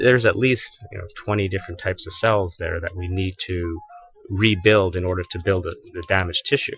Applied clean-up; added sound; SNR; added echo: classical method Wiener filter.